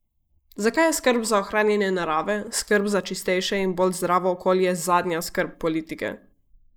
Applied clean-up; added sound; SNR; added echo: neural mask model Resemble Enhance denoiser.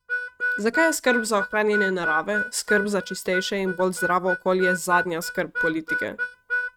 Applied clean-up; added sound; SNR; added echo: neural mask model RNNoise.